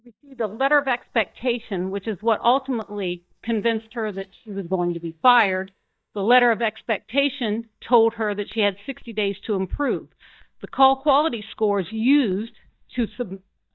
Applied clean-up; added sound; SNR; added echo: neural mask model DeepFilterNet 3.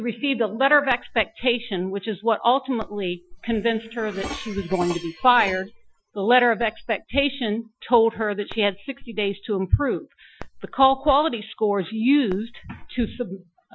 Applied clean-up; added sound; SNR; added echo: classical method Wiener filter.